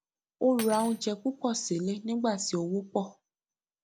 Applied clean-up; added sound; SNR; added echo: none; Cutlery, silverware; 16 dB; none.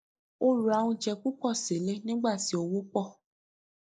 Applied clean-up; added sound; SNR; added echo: neural mask model Resemble Enhance denoiser.